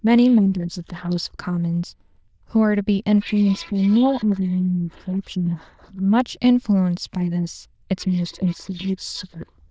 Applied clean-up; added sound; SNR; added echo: neural diffusion model UNIVERSE++.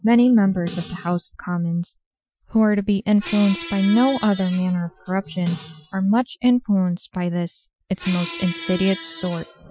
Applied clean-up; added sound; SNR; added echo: classical method Wiener filter.